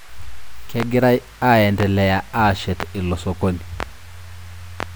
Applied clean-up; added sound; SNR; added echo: none; Clock; 17 dB; none.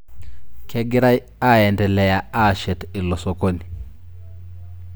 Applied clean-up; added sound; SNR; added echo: none; none; none; none.